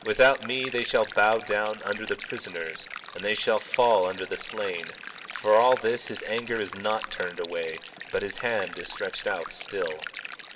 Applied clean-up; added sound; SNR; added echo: none; Stream; 12 dB; reverberation time 0.3 s.